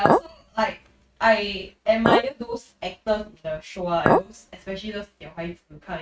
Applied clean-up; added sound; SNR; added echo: neural mask model RNNoise.